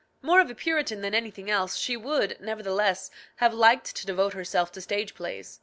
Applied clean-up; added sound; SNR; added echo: none; none; none; none.